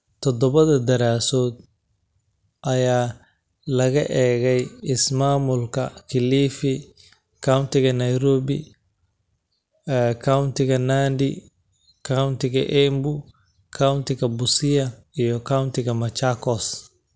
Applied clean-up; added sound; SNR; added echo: none; none; none; none.